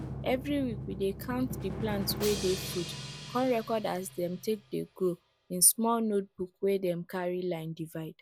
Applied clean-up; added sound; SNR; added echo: none; Drum; 10 dB; none.